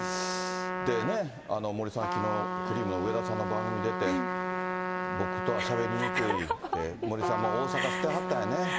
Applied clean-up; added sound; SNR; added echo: none; Trumpet; 1 dB; none.